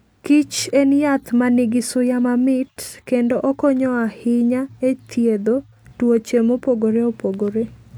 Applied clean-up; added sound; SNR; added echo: none; none; none; none.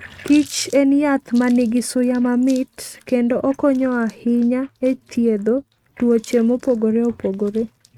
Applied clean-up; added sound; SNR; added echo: neural mask model RNNoise.